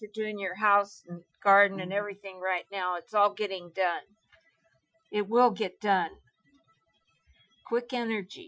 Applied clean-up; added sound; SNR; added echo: classical method Wiener filter.